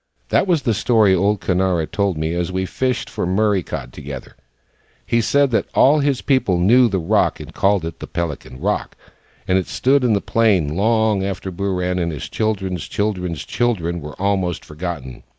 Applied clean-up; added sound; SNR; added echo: none; none; none; none.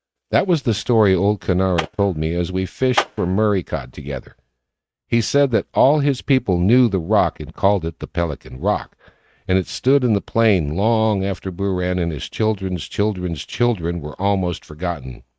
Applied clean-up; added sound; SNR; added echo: neural mask model RNNoise.